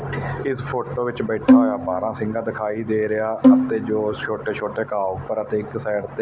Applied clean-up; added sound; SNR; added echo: none; Bowed string instrument; -4 dB; none.